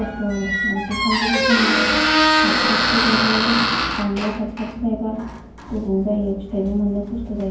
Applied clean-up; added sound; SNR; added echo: none; Squeak; -2 dB; reverberation time 0.9 s.